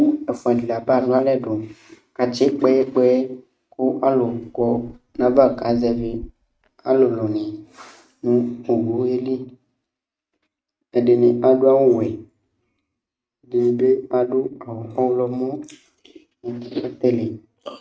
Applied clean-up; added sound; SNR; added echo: neural mask model RNNoise.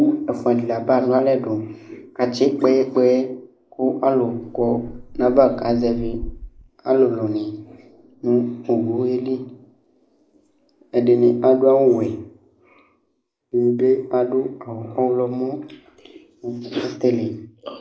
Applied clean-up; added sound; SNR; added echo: neural mask model Resemble Enhance denoiser.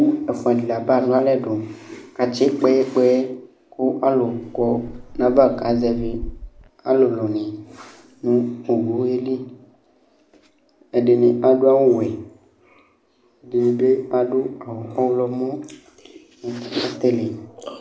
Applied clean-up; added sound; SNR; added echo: none; Insect; 14 dB; none.